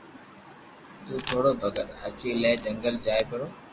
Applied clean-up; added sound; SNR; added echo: none; Camera; 13 dB; none.